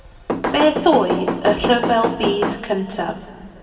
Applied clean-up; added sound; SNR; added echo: none; Knock / Wood; 3 dB; reverberation time 2.1 s.